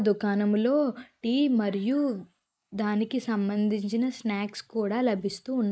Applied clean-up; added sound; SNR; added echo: neural mask model Resemble Enhance denoiser.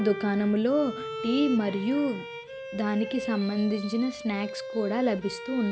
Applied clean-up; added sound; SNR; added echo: none; Bowed string instrument; 10 dB; none.